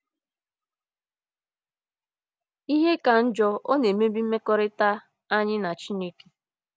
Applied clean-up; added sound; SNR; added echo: none; none; none; none.